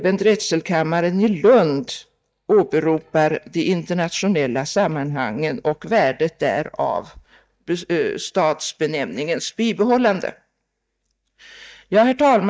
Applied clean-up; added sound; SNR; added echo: neural mask model DeepFilterNet 3.